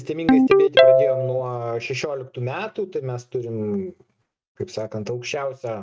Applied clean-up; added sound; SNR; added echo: neural mask model RNNoise.